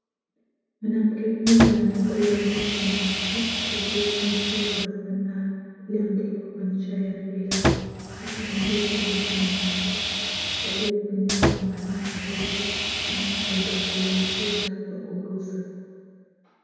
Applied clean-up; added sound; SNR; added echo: none; Sawing; 0 dB; reverberation time 2.2 s.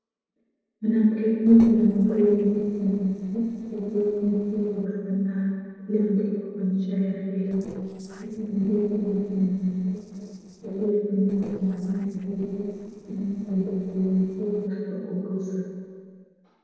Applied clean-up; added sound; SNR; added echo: neural separator model SepFormer DNS4.